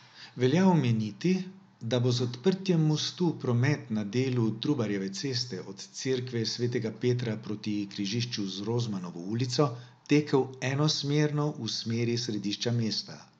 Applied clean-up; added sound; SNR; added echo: none; none; none; none.